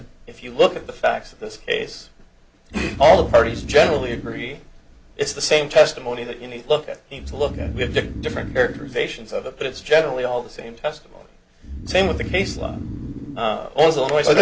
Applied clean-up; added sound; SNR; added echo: none; Breathing; 12 dB; none.